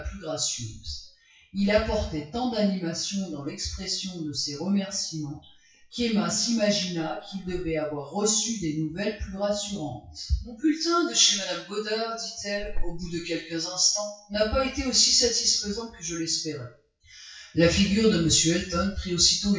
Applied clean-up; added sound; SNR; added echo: classical method WPE with log-MMSE.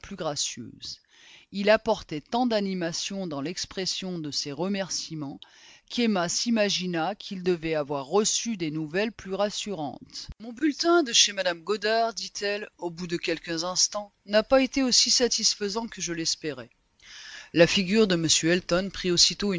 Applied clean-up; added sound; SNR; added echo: none; none; none; none.